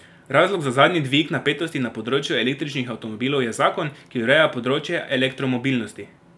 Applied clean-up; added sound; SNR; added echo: none; none; none; none.